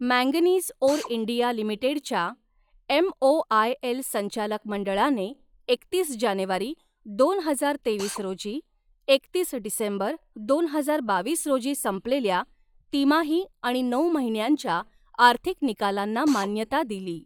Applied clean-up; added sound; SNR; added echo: classical method log-MMSE.